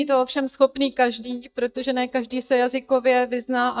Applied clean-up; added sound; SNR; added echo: neural mask model DeepFilterNet 3.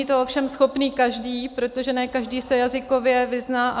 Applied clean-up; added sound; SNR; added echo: none; none; none; none.